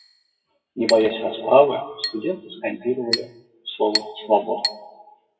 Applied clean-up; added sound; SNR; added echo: classical method WPE with log-MMSE.